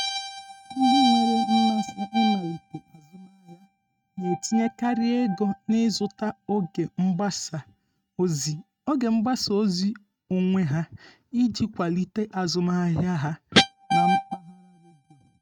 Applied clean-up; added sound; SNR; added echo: neural mask model RNNoise.